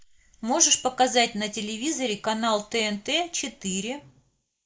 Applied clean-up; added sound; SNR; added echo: neural mask model Resemble Enhance denoiser.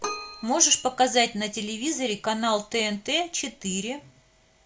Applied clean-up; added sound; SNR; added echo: none; Keyboard (musical); 16 dB; none.